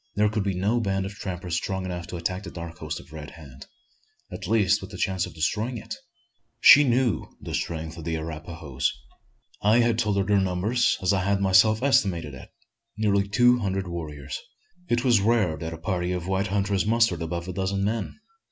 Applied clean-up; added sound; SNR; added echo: none; none; none; none.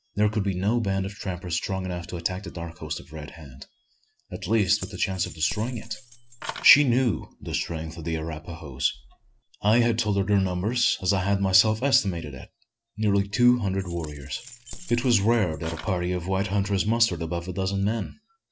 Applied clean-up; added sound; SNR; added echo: neural separator model SepFormer DNS4.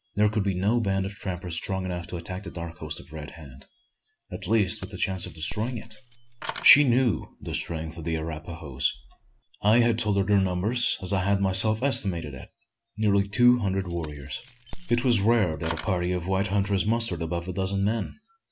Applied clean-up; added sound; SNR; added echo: none; Keys jangling; 11 dB; none.